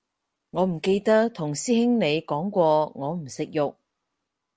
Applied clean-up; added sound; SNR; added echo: none; none; none; none.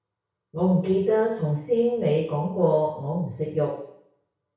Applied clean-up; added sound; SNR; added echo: none; none; none; reverberation time 0.6 s.